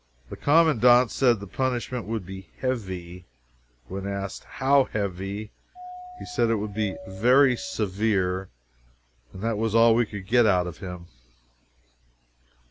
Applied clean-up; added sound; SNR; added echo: none; Doorbell; 15 dB; none.